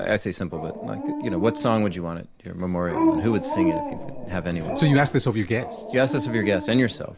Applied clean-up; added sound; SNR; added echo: none; Dog; 5 dB; none.